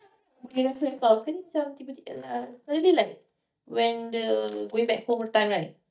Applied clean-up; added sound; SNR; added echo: neural mask model DeepFilterNet 3.